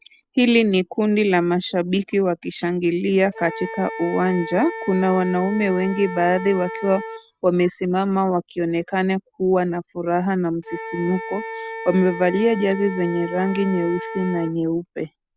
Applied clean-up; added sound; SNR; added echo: none; Wind instrument, woodwind instrument; 13 dB; none.